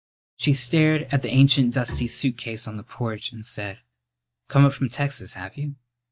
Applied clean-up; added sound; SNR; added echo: neural mask model DeepFilterNet 3.